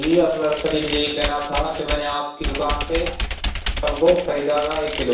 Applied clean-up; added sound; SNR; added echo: none; Computer keyboard; 6 dB; reverberation time 0.7 s.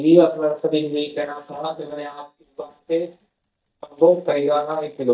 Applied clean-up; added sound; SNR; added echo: neural mask model DeepFilterNet 3.